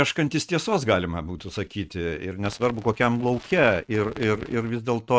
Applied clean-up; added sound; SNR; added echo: neural mask model RNNoise.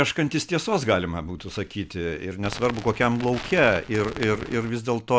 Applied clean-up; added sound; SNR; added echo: none; Crackle; 13 dB; none.